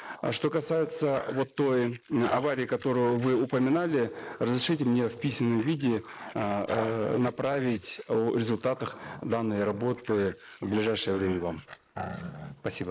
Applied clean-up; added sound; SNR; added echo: neural mask model Resemble Enhance denoiser.